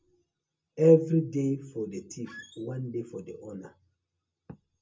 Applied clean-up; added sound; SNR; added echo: none; Squeak; 19 dB; reverberation time 0.2 s.